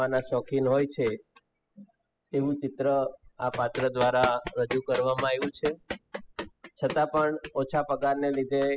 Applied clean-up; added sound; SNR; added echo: classical method spectral subtraction.